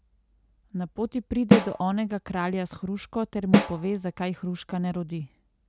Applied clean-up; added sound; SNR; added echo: none; Snare drum; -3 dB; none.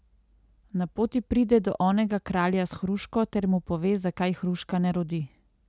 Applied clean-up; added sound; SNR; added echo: none; none; none; none.